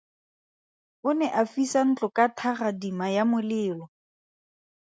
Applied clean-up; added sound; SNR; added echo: none; none; none; none.